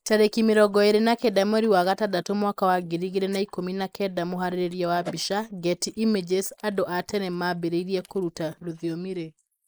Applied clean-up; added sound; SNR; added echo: neural mask model Resemble Enhance denoiser.